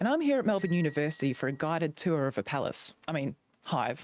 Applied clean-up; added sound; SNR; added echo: neural mask model RNNoise.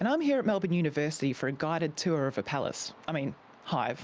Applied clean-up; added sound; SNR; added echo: none; none; none; none.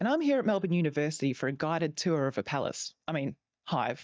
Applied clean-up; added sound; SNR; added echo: neural mask model DeepFilterNet 3.